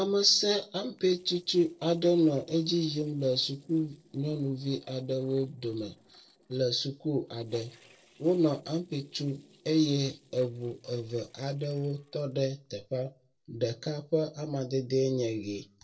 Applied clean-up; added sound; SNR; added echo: neural separator model SepFormer DNS4.